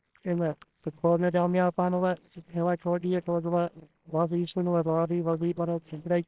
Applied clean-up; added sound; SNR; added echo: neural separator model SepFormer WHAMR!.